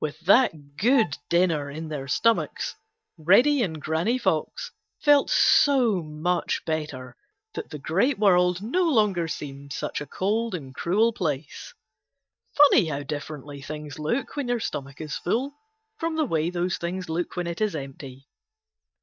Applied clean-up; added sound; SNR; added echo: neural mask model DeepFilterNet 3.